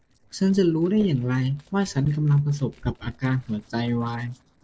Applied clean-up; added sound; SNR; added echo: neural separator model SepFormer DNS4.